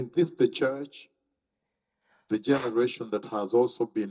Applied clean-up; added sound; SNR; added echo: neural mask model DeepFilterNet 3.